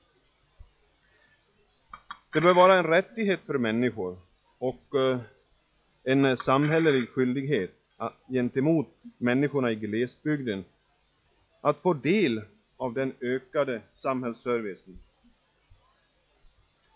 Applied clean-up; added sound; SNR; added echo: classical method log-MMSE.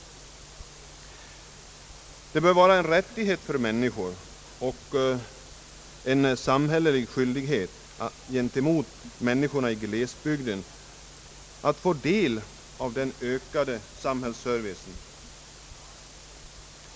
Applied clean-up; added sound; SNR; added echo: none; none; none; none.